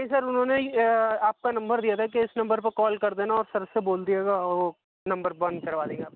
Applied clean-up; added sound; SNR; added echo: none; none; none; none.